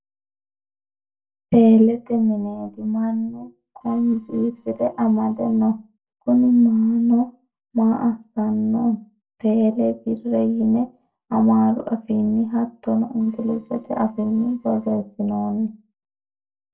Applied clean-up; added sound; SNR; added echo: neural separator model SepFormer DNS4.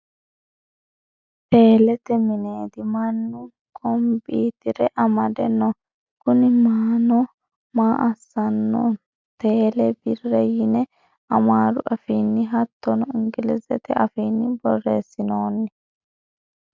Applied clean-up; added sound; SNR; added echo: none; none; none; none.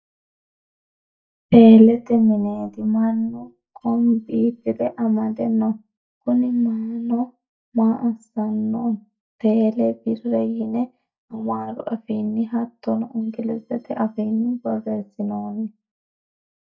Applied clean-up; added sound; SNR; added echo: neural mask model DeepFilterNet 3.